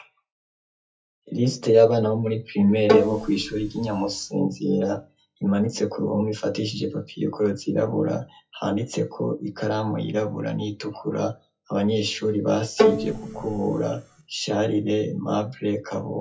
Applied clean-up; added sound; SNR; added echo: classical method WPE with log-MMSE.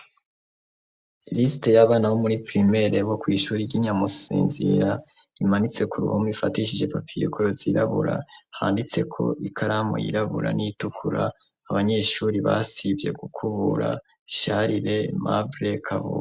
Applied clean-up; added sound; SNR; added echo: none; none; none; none.